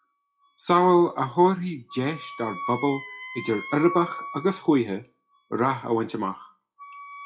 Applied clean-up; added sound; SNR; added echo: classical method WPE with log-MMSE.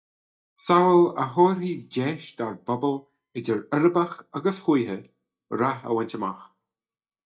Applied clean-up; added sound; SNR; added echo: neural mask model DeepFilterNet 3.